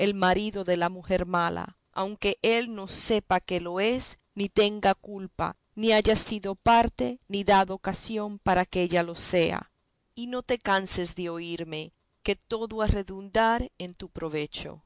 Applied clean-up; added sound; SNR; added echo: none; none; none; none.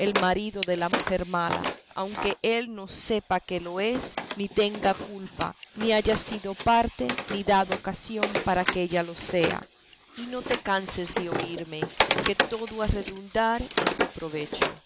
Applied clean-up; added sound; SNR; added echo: none; Wood; 4 dB; none.